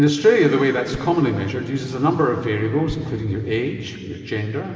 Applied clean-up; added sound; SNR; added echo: none; Explosion; 19 dB; reverberation time 2.7 s.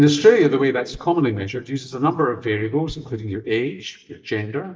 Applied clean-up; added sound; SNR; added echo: neural mask model DeepFilterNet 3.